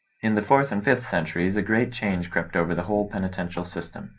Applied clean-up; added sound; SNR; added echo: none; none; none; reverberation time 0.3 s.